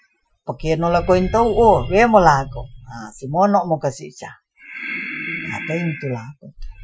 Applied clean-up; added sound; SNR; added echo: classical method Wiener filter.